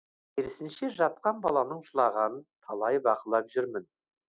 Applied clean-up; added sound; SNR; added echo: none; none; none; none.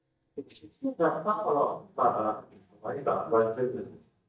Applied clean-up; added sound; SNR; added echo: neural mask model DeepFilterNet 3.